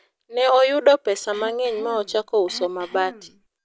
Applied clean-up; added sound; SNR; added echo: none; Cough; 19 dB; none.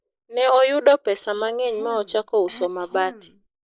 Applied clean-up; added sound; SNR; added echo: neural mask model Resemble Enhance denoiser.